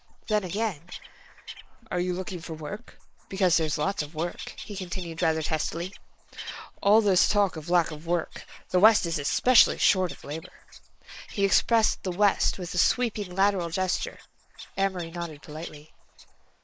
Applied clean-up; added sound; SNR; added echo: neural mask model Resemble Enhance denoiser.